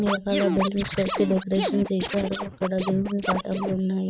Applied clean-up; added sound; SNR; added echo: neural mask model RNNoise.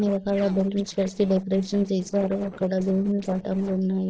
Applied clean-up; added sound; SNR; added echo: neural separator model SepFormer DNS4.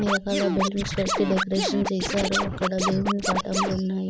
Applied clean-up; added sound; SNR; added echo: none; Scratching (performance technique); 2 dB; none.